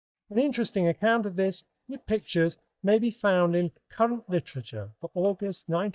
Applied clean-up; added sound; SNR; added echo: neural mask model DeepFilterNet 3.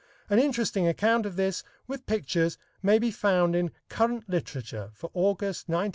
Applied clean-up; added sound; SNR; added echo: none; none; none; none.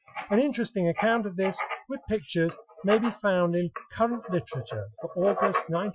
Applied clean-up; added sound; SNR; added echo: classical method Wiener filter.